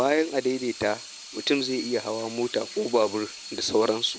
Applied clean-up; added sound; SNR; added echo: none; Sink (filling or washing) / Water tap, faucet; 14 dB; none.